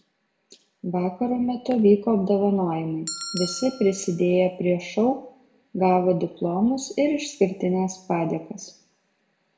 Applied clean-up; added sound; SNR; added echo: none; Bell; 13 dB; reverberation time 0.5 s.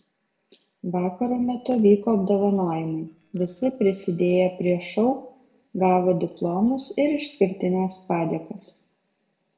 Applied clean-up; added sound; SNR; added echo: neural separator model SepFormer DNS4.